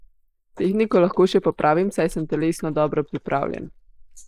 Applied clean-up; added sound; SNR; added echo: neural mask model Resemble Enhance denoiser.